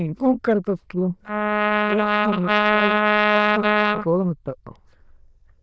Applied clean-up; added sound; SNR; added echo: neural diffusion model UNIVERSE++.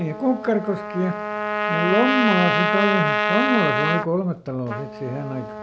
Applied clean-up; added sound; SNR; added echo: none; Trumpet; 0 dB; none.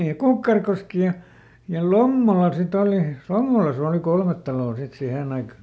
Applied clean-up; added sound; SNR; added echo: none; none; none; none.